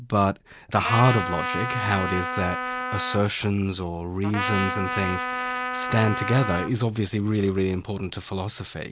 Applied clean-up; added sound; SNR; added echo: none; Trumpet; 4 dB; none.